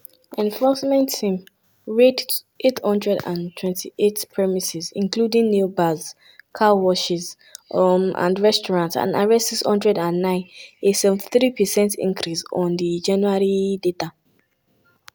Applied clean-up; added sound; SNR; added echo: none; none; none; none.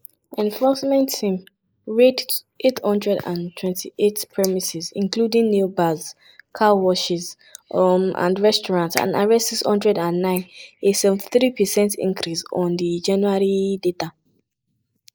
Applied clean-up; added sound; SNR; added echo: neural mask model Resemble Enhance denoiser.